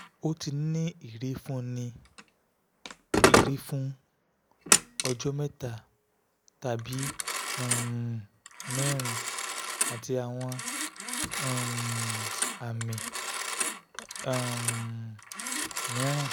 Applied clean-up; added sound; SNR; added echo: none; Telephone; -3 dB; none.